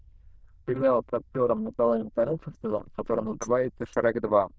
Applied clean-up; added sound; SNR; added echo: neural diffusion model UNIVERSE++.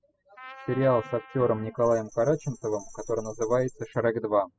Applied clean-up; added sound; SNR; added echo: classical method spectral subtraction.